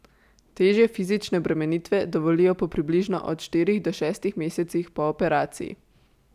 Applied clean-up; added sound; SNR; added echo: none; none; none; none.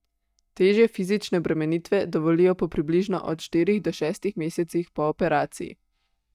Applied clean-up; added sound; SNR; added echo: neural mask model DeepFilterNet 3.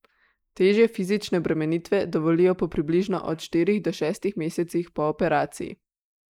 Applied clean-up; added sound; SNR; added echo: neural mask model Resemble Enhance denoiser.